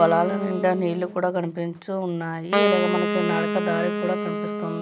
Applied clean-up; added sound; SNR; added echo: none; Wind instrument, woodwind instrument; 2 dB; none.